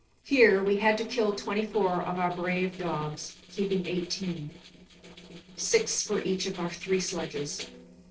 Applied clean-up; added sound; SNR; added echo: neural separator model SepFormer DNS4.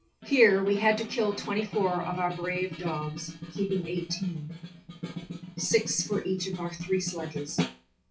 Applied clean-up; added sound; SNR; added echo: classical method WPE with log-MMSE.